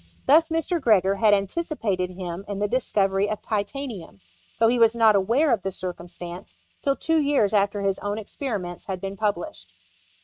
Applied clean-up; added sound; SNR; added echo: neural mask model RNNoise.